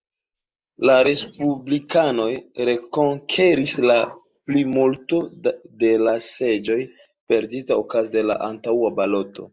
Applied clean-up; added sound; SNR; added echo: neural mask model Resemble Enhance denoiser.